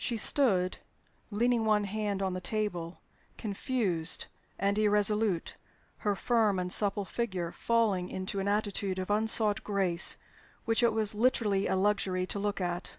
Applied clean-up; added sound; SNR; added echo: none; none; none; none.